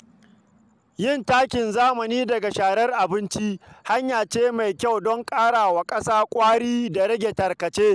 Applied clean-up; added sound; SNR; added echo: none; none; none; none.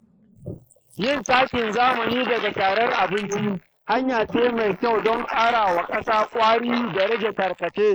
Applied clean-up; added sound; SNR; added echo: neural mask model Resemble Enhance denoiser.